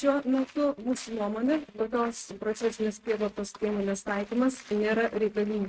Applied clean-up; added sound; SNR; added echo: neural mask model RNNoise.